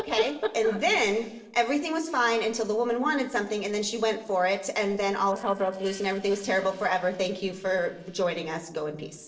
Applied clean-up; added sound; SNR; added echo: neural separator model SepFormer DNS4.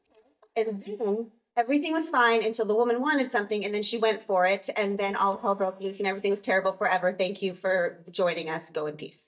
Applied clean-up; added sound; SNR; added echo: neural mask model DeepFilterNet 3.